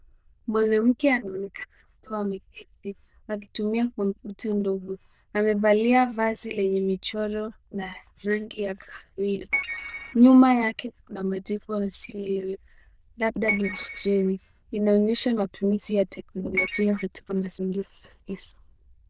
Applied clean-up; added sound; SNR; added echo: neural diffusion model UNIVERSE++.